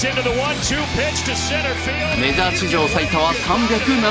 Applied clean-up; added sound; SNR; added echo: none; none; none; none.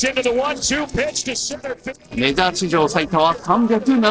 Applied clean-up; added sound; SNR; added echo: neural separator model SepFormer DNS4.